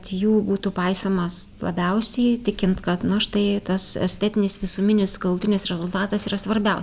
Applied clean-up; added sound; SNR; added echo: none; none; none; none.